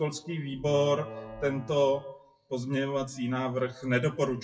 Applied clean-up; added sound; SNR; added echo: classical method WPE with log-MMSE.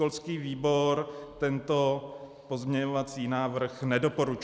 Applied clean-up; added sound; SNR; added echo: none; none; none; none.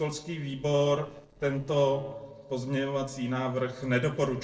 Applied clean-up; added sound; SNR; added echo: neural separator model SepFormer DNS4.